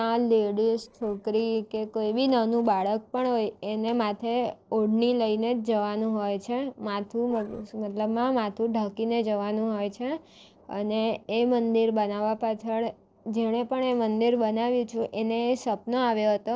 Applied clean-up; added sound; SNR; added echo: neural separator model SepFormer DNS4.